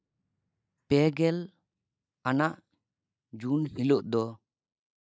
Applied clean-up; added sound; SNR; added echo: neural mask model Resemble Enhance denoiser.